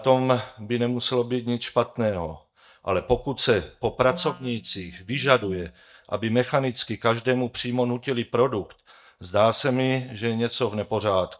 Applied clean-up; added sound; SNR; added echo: neural mask model DeepFilterNet 3.